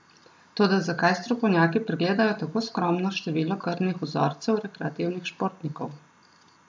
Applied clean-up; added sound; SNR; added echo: none; none; none; none.